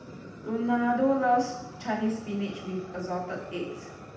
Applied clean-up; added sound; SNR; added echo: none; Fire; 15 dB; reverberation time 0.8 s.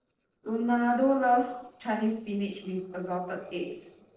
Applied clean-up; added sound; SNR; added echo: neural separator model SepFormer DNS4.